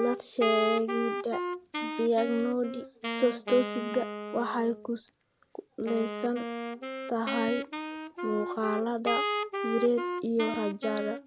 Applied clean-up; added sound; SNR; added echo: none; Wind instrument, woodwind instrument; 4 dB; none.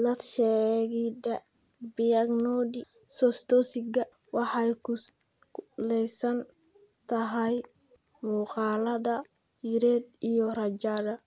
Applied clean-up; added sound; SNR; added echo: none; none; none; none.